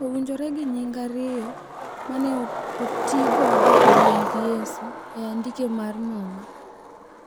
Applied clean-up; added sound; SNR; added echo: none; Skateboard; -4 dB; none.